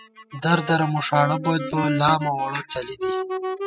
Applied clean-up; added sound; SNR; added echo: classical method spectral subtraction.